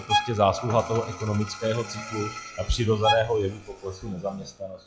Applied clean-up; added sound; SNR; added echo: classical method log-MMSE.